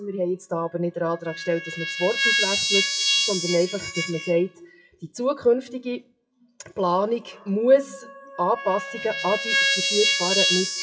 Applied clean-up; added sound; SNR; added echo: classical method WPE with log-MMSE.